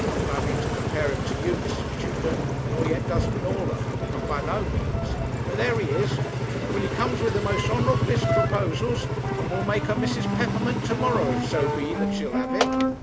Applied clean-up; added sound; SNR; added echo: none; Engine; -4 dB; none.